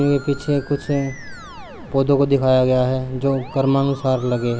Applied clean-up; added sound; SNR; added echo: none; Musical instrument; 20 dB; none.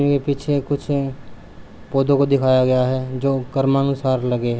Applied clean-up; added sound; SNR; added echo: none; none; none; none.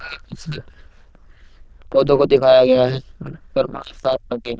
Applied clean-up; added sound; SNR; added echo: neural diffusion model UNIVERSE++.